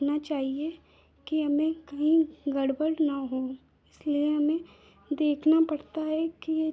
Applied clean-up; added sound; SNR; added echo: none; none; none; none.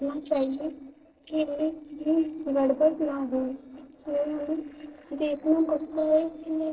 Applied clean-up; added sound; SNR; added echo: neural separator model SepFormer DNS4.